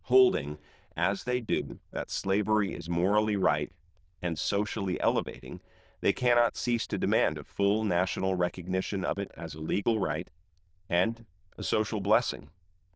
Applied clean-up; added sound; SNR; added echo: neural diffusion model UNIVERSE++.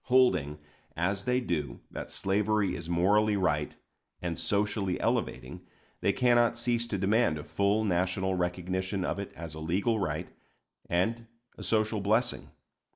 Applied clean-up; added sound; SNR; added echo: neural mask model Resemble Enhance denoiser.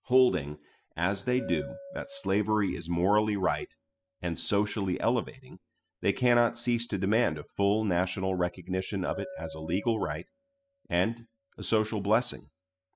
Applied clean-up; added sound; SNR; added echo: classical method spectral subtraction.